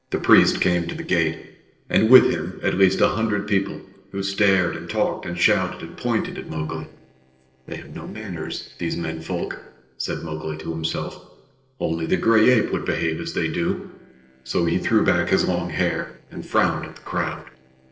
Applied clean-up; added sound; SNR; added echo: neural separator model SepFormer DNS4.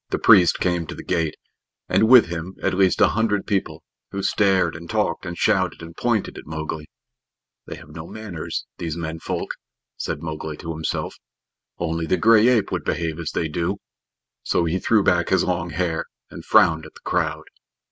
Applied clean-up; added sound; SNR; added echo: none; none; none; none.